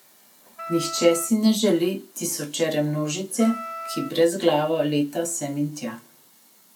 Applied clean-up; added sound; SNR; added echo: none; Wind instrument, woodwind instrument; 12 dB; none.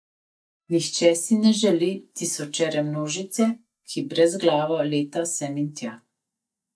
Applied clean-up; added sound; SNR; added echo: neural mask model DeepFilterNet 3.